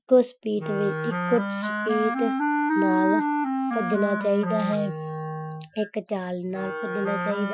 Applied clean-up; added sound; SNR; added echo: classical method Wiener filter.